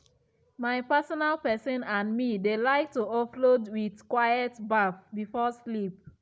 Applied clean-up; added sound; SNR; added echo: none; none; none; none.